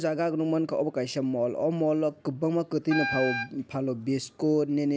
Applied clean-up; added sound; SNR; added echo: none; Wind instrument, woodwind instrument; 6 dB; none.